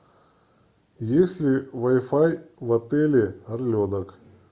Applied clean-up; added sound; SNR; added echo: none; none; none; none.